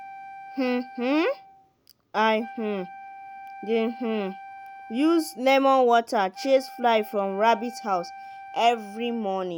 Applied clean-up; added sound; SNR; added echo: none; Wind instrument, woodwind instrument; 17 dB; none.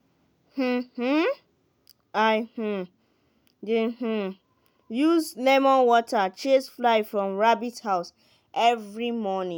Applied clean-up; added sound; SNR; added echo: none; none; none; none.